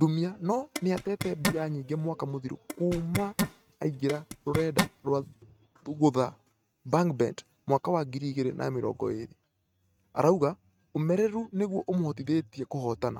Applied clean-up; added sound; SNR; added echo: neural mask model RNNoise.